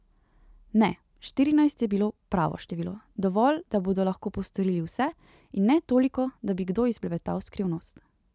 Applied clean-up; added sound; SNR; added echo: none; none; none; none.